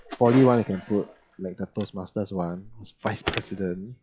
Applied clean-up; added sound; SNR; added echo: classical method log-MMSE.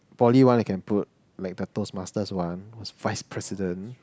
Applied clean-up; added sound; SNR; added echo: none; none; none; none.